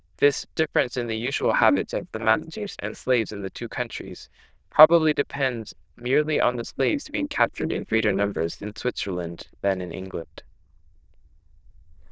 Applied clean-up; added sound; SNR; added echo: neural diffusion model UNIVERSE++.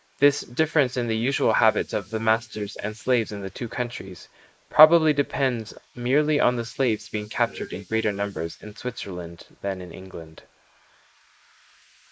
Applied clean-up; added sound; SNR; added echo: neural mask model Resemble Enhance denoiser.